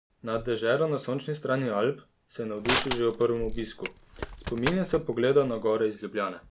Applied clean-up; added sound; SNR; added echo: none; Crushing; 7 dB; none.